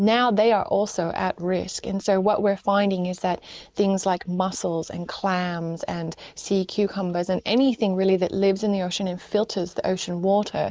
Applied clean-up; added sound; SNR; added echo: neural mask model Resemble Enhance denoiser.